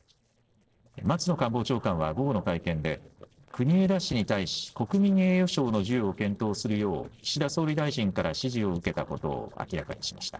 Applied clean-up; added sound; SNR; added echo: neural separator model SepFormer DNS4.